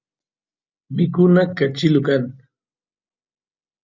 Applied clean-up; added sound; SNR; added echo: none; none; none; none.